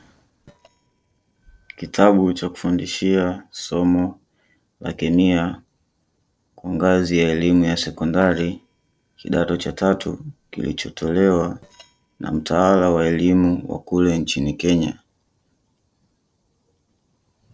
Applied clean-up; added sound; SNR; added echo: neural separator model SepFormer DNS4.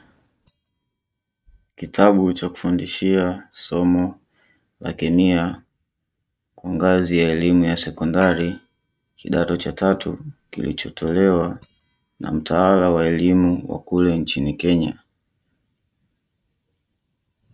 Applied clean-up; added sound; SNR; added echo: neural mask model DeepFilterNet 3.